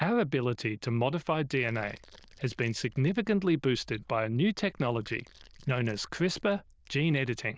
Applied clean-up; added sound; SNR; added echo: neural diffusion model UNIVERSE++.